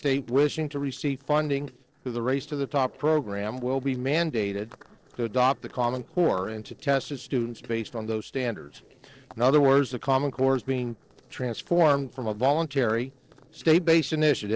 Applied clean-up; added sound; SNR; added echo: neural separator model SepFormer DNS4.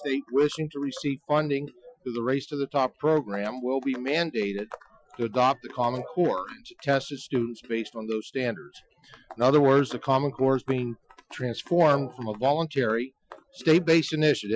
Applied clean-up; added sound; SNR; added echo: classical method Wiener filter.